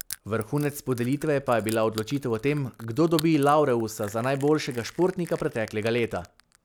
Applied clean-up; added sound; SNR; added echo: none; Crushing; 20 dB; none.